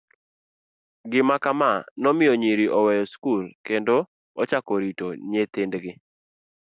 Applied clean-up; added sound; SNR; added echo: none; none; none; none.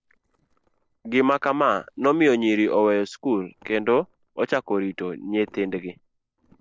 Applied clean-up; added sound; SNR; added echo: neural separator model SepFormer DNS4.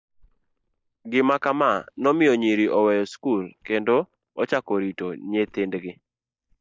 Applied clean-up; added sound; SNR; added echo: neural mask model DeepFilterNet 3.